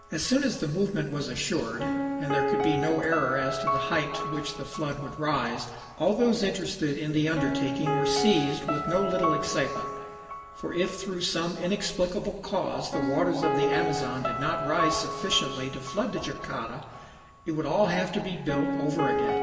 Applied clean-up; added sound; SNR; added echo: none; Piano; 3 dB; reverberation time 2.1 s.